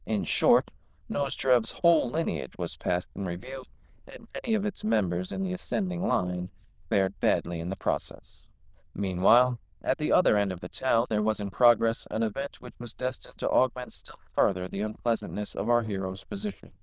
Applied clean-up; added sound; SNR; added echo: neural diffusion model UNIVERSE++.